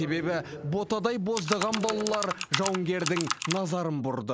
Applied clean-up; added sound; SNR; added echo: none; Computer keyboard; 5 dB; none.